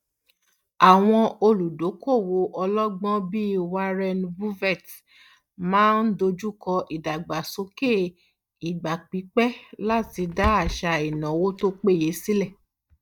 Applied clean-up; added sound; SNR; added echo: neural mask model DeepFilterNet 3.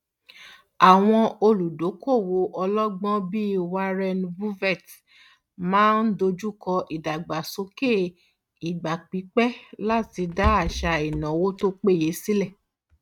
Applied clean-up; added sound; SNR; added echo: neural mask model RNNoise.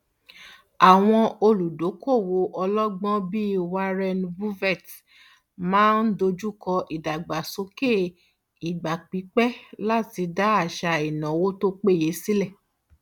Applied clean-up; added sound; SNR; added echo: none; none; none; none.